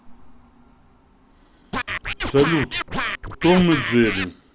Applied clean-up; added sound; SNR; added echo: none; Scratching (performance technique); 4 dB; none.